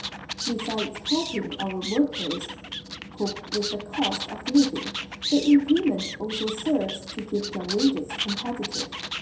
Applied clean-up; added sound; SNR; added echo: none; Animal; 7 dB; reverberation time 0.7 s.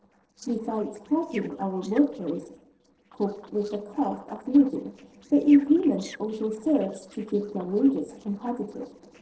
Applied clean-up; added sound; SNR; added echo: neural separator model SepFormer DNS4.